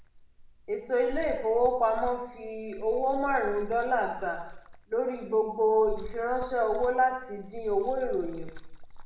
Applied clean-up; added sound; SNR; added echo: none; Liquid; 11 dB; reverberation time 0.8 s.